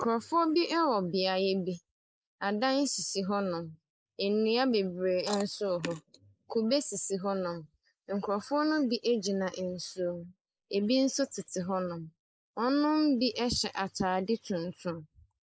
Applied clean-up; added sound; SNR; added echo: neural mask model Resemble Enhance denoiser.